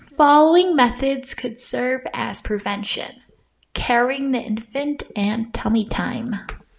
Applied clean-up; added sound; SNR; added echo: none; none; none; none.